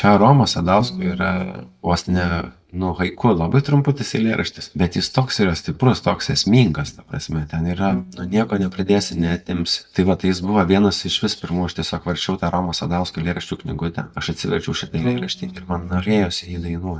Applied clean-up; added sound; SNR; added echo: neural mask model DeepFilterNet 3.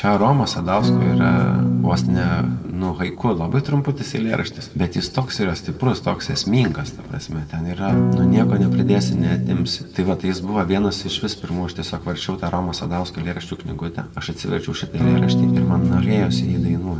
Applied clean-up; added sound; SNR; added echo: none; Electric guitar / Strum; -4 dB; reverberation time 1.2 s.